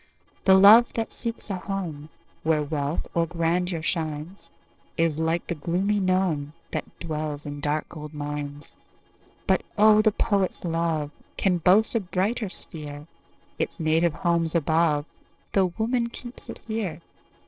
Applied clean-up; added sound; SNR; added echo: neural separator model SepFormer DNS4.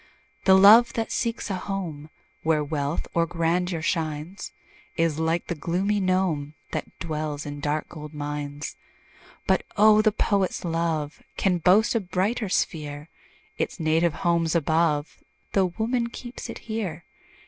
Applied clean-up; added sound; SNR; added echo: none; none; none; none.